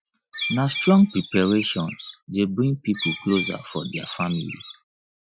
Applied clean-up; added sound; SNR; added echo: classical method Wiener filter.